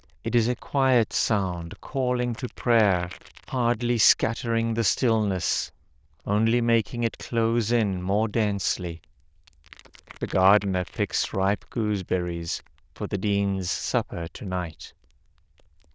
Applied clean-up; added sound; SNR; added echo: neural diffusion model UNIVERSE++.